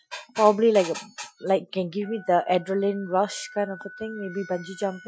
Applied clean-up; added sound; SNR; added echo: classical method Wiener filter.